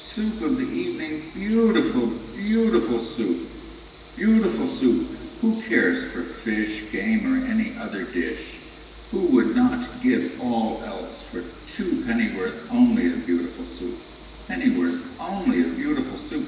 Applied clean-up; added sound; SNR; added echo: none; Train; 16 dB; reverberation time 1.3 s.